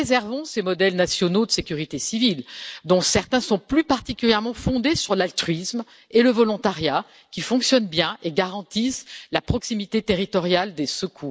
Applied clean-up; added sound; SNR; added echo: none; none; none; none.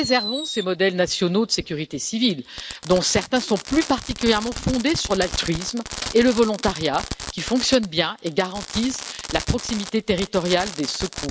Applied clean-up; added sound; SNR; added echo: none; Fireworks; 11 dB; none.